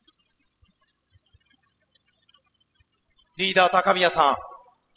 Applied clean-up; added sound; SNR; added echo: classical method spectral subtraction.